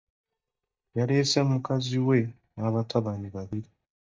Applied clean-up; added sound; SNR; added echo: neural mask model DeepFilterNet 3.